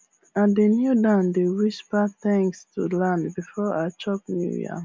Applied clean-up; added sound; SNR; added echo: none; none; none; none.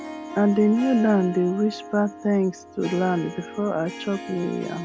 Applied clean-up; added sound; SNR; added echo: none; Harp; 13 dB; none.